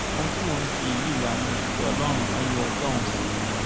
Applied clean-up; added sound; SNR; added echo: none; Water + Vehicle; -4 dB; none.